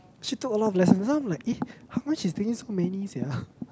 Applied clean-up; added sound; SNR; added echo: none; none; none; none.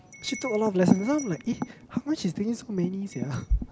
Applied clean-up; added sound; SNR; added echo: none; Wind chime; 9 dB; none.